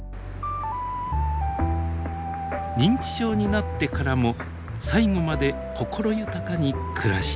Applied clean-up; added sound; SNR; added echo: none; none; none; none.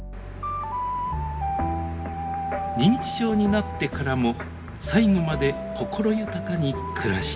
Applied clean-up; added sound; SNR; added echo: none; none; none; reverberation time 1.2 s.